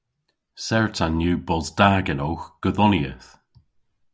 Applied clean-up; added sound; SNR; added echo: none; none; none; none.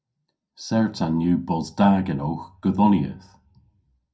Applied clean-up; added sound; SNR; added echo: none; none; none; reverberation time 0.2 s.